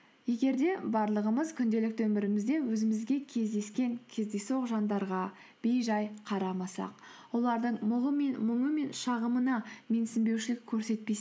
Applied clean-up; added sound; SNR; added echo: none; none; none; none.